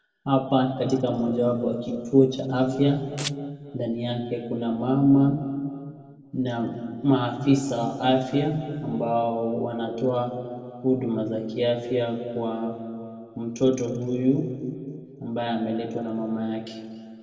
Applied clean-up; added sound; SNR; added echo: none; Domestic sounds, home sounds; 11 dB; reverberation time 2.1 s.